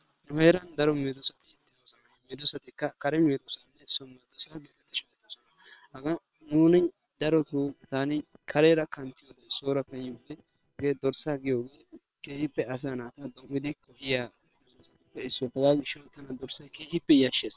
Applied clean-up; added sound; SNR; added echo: neural separator model SepFormer WHAM!.